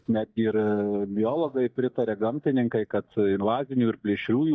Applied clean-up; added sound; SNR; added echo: neural mask model DeepFilterNet 3.